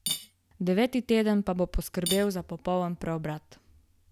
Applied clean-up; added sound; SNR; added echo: none; Cutlery, silverware / Dishes, pots, and pans; 12 dB; none.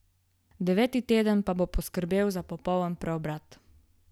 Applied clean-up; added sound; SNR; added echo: none; none; none; none.